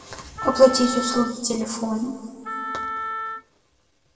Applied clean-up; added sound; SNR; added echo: none; Wind instrument, woodwind instrument; 8 dB; reverberation time 1.8 s.